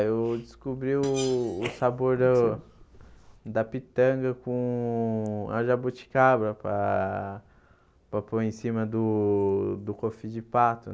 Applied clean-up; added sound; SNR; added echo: none; Screech; 18 dB; none.